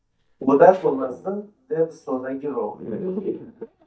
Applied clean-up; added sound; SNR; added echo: neural mask model DeepFilterNet 3.